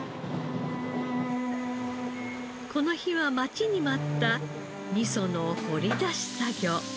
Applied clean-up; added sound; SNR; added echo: none; none; none; none.